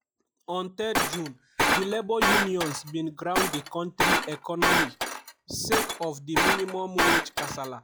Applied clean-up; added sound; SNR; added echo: classical method log-MMSE.